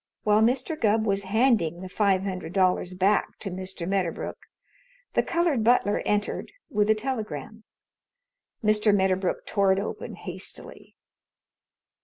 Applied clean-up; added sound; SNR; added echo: none; none; none; none.